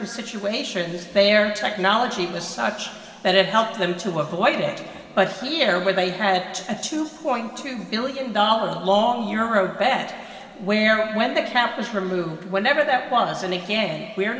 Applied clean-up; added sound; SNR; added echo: none; none; none; reverberation time 2.2 s.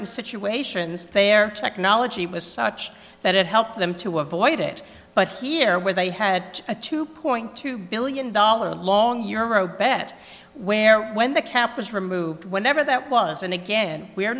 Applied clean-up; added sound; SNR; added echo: none; none; none; none.